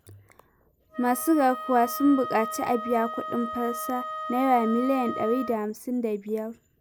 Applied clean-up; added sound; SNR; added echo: none; Wind instrument, woodwind instrument; 10 dB; none.